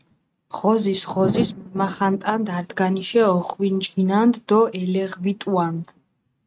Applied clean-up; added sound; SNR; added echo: neural mask model RNNoise.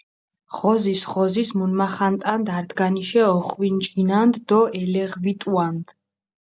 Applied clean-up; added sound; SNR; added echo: none; none; none; none.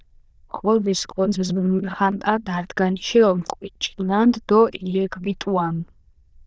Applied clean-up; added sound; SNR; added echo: neural diffusion model UNIVERSE++.